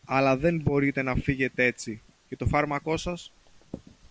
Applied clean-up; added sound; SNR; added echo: none; none; none; none.